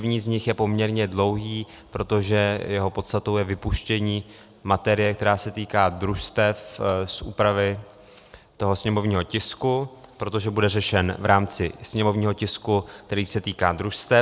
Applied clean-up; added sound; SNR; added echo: none; none; none; none.